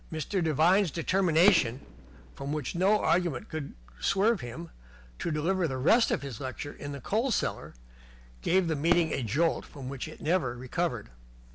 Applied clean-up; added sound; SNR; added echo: none; Fireworks; 10 dB; none.